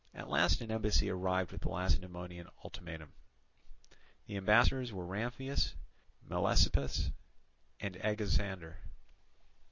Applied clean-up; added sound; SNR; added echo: none; none; none; none.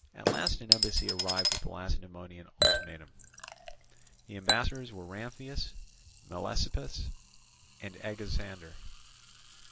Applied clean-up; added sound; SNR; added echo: none; Chink, clink / Liquid; -1 dB; none.